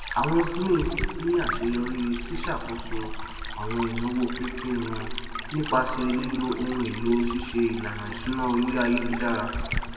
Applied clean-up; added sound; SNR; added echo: none; Stream; 5 dB; reverberation time 2.2 s.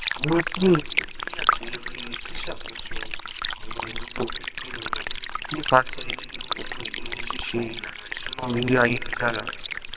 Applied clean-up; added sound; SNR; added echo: neural separator model SepFormer WHAMR!.